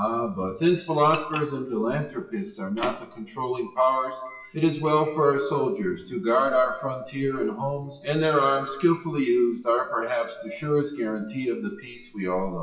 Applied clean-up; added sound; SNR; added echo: classical method WPE with log-MMSE.